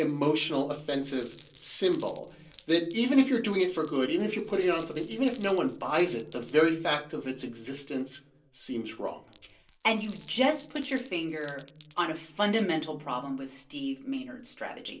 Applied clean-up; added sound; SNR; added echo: none; Glass; 19 dB; reverberation time 0.3 s.